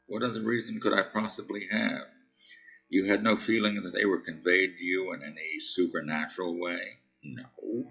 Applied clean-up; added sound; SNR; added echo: classical method WPE with log-MMSE.